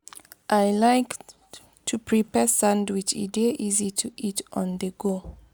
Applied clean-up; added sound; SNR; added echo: none; none; none; none.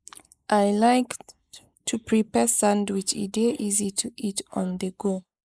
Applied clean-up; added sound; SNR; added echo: neural mask model Resemble Enhance denoiser.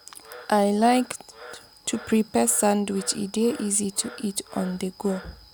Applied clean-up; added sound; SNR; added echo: none; Frog; 20 dB; none.